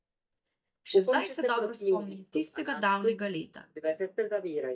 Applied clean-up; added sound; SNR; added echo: neural mask model DeepFilterNet 3.